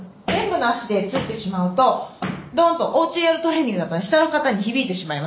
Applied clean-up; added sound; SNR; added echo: none; none; none; none.